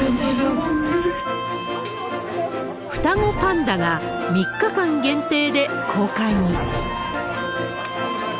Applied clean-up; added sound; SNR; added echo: none; none; none; none.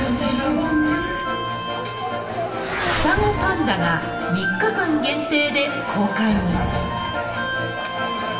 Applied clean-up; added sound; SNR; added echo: none; Motorcycle / Accelerating, revving, vroom; 13 dB; reverberation time 1.4 s.